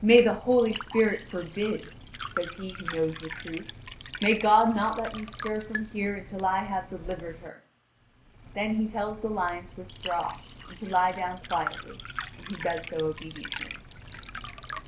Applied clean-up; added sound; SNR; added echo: none; Liquid; 11 dB; none.